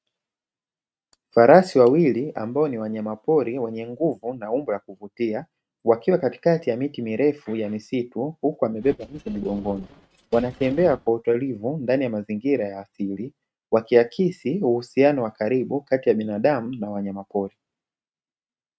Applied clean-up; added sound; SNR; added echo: neural mask model RNNoise.